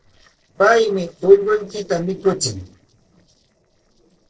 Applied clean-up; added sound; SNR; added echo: neural separator model SepFormer DNS4.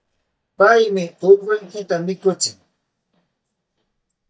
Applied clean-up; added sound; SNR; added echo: neural mask model DeepFilterNet 3.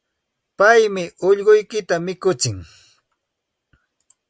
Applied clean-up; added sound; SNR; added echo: none; none; none; none.